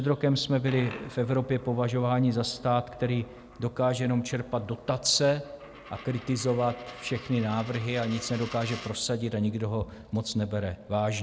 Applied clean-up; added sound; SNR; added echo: none; Coin (dropping); 20 dB; none.